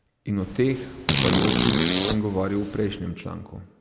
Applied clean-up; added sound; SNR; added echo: none; Fart; -2 dB; none.